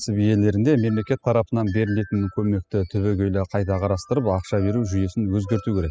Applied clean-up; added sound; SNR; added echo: classical method spectral subtraction.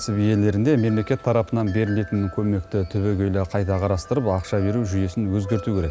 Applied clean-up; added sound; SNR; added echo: none; Wind chime + Subway, metro, underground; 19 dB; none.